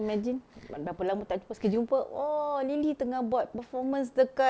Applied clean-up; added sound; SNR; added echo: none; none; none; none.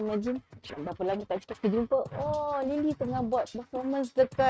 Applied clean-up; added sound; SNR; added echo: neural mask model RNNoise.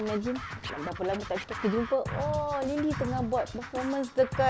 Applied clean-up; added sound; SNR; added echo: none; Scratching (performance technique); 8 dB; none.